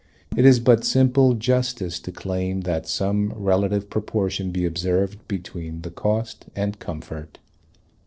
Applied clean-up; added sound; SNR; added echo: neural separator model SepFormer DNS4.